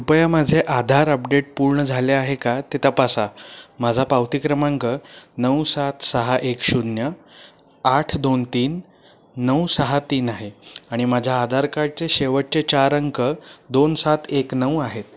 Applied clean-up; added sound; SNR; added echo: none; none; none; none.